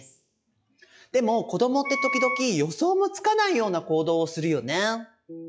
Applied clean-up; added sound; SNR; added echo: classical method log-MMSE.